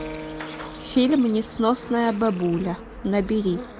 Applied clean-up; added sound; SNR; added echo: none; Keyboard (musical) + Bird / Insect; 12 dB; none.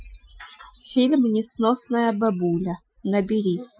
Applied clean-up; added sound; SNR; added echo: classical method Wiener filter.